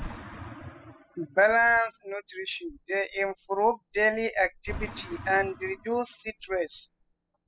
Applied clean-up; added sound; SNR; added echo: classical method spectral subtraction.